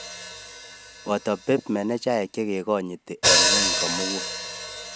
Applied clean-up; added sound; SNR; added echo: none; Hi-hat; -1 dB; none.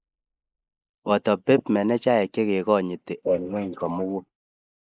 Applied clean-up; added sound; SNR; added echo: neural mask model Resemble Enhance denoiser.